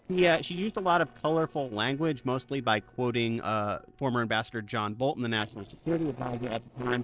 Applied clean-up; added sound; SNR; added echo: neural separator model SepFormer DNS4.